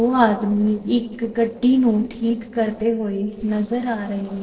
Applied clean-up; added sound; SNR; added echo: neural separator model SepFormer DNS4.